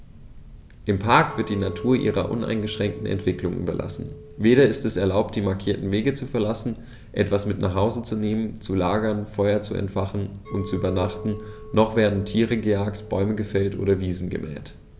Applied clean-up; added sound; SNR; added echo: none; Chink, clink; 19 dB; none.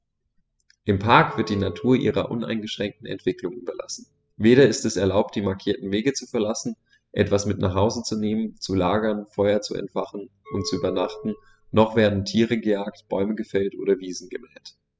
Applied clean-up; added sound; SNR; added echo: classical method spectral subtraction.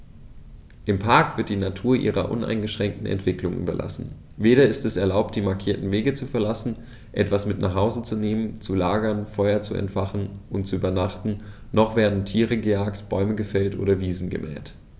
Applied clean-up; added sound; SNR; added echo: none; none; none; none.